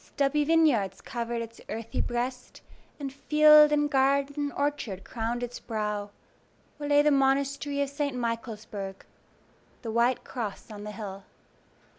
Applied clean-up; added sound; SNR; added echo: none; none; none; none.